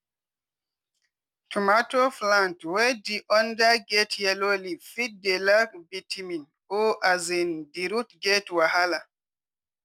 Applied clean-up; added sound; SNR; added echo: none; none; none; none.